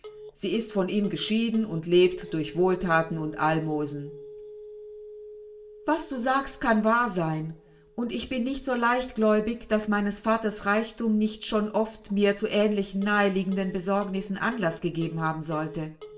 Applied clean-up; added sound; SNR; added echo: none; Telephone; 19 dB; reverberation time 0.5 s.